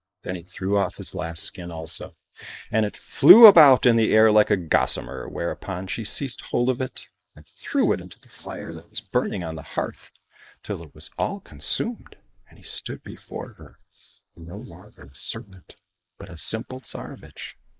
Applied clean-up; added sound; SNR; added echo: neural mask model Resemble Enhance denoiser.